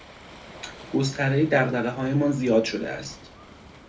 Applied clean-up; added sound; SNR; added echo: none; Waves, surf; 19 dB; reverberation time 0.3 s.